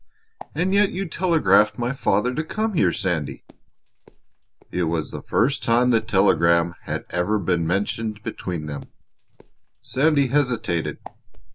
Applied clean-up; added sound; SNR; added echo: none; Walk, footsteps; 17 dB; none.